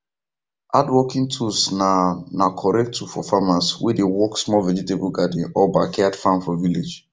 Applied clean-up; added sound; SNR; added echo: none; none; none; none.